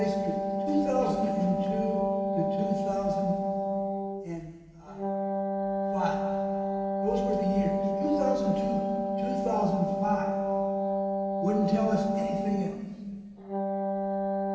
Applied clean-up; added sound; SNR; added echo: none; Wind instrument, woodwind instrument; -2 dB; reverberation time 2.4 s.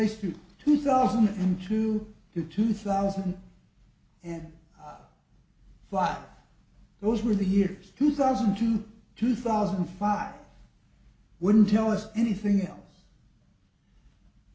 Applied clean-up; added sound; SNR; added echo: none; none; none; none.